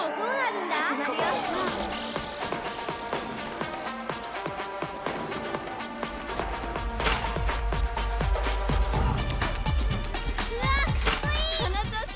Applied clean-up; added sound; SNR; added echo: none; Mechanisms; 9 dB; none.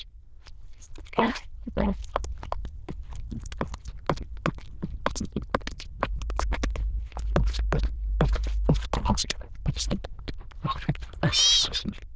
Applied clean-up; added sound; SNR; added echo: neural diffusion model UNIVERSE++.